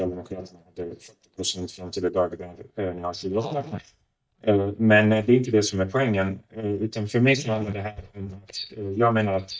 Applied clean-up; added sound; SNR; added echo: neural mask model DeepFilterNet 3.